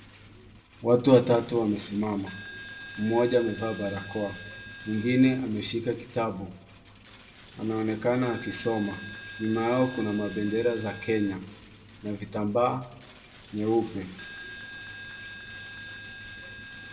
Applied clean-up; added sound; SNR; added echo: none; Coin (dropping); 14 dB; reverberation time 0.7 s.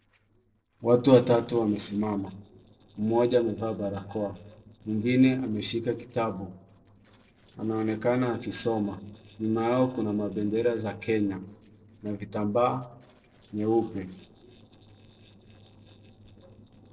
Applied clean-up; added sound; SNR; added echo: neural separator model SepFormer DNS4.